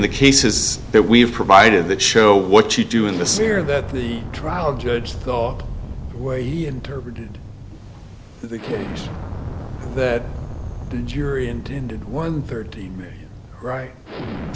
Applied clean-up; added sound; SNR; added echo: none; Explosion; 11 dB; none.